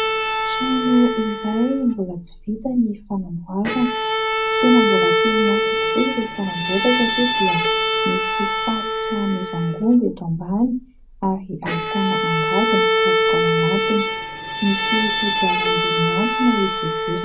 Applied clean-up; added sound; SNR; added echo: none; Bowed string instrument; -1 dB; reverberation time 0.4 s.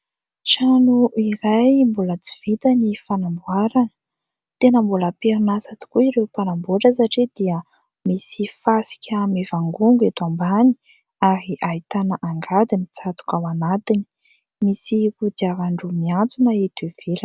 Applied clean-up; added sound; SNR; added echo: none; none; none; none.